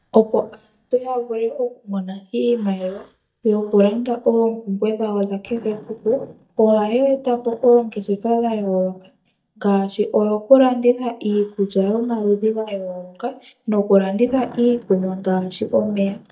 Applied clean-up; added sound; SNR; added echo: neural mask model DeepFilterNet 3.